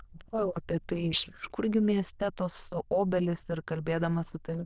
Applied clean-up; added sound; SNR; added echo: neural diffusion model UNIVERSE++.